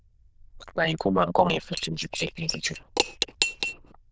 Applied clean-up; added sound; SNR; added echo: neural diffusion model UNIVERSE++.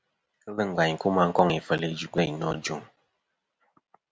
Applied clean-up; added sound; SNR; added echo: none; none; none; none.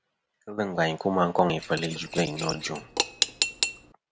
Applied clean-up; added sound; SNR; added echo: none; Cutlery, silverware / Dishes, pots, and pans; 2 dB; none.